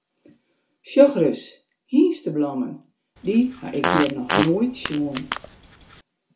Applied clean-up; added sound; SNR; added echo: none; Fart; 5 dB; reverberation time 0.2 s.